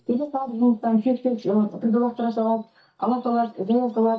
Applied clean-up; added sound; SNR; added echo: neural mask model DeepFilterNet 3.